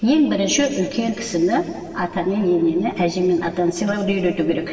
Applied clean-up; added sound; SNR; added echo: none; none; none; reverberation time 2.4 s.